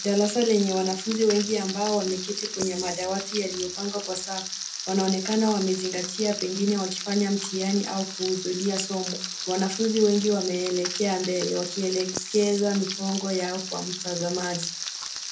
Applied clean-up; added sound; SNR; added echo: none; Frying (food); 7 dB; reverberation time 0.3 s.